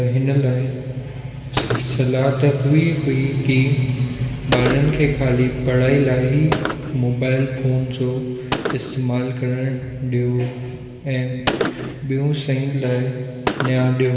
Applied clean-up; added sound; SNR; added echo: none; Gunshot, gunfire; 11 dB; reverberation time 2.5 s.